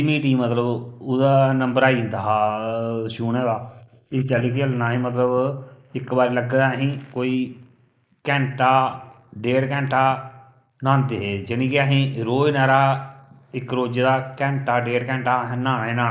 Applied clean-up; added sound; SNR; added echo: neural mask model Resemble Enhance denoiser.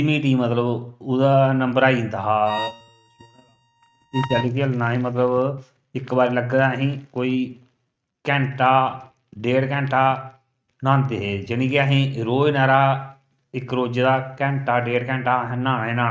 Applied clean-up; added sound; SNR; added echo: neural mask model RNNoise.